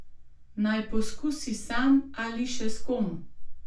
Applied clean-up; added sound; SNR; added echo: none; none; none; reverberation time 0.3 s.